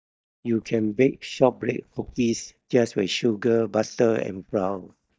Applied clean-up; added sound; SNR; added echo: neural mask model DeepFilterNet 3.